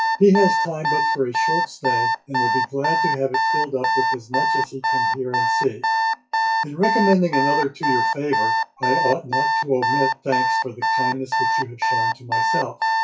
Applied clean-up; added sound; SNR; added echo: classical method WPE with log-MMSE.